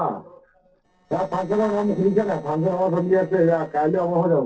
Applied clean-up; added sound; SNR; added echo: neural separator model SepFormer DNS4.